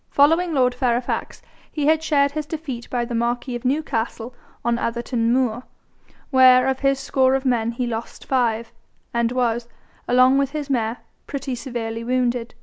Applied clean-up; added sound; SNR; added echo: none; none; none; none.